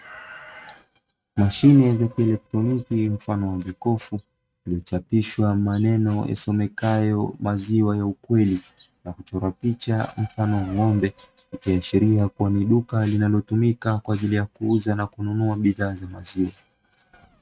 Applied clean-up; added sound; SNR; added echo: neural mask model RNNoise.